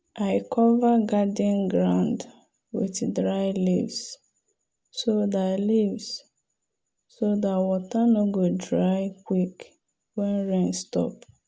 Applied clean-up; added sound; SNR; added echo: none; none; none; none.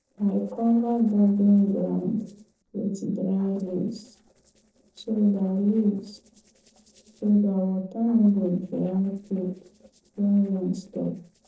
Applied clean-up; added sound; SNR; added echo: neural separator model SepFormer DNS4.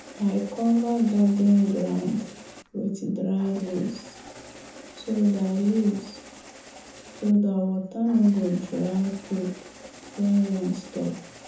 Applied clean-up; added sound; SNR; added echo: none; Engine starting; 20 dB; reverberation time 0.5 s.